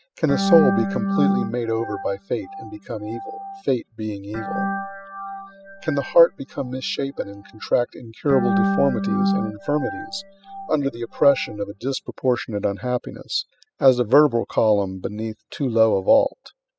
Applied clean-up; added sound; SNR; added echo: classical method spectral subtraction.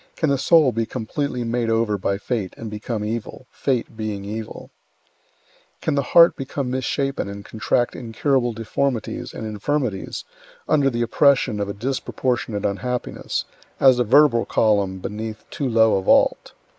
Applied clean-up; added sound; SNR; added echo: neural mask model Resemble Enhance denoiser.